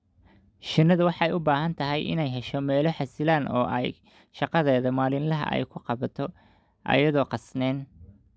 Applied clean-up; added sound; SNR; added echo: none; none; none; none.